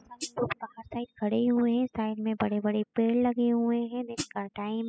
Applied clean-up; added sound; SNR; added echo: classical method spectral subtraction.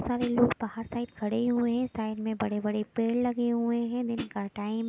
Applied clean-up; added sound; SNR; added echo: none; Hi-hat; 8 dB; none.